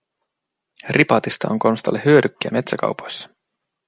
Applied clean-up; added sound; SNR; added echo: none; none; none; none.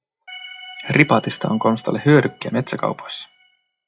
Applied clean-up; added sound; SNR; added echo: classical method WPE with log-MMSE.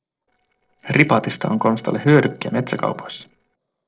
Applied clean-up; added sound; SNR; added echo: neural separator model SepFormer DNS4.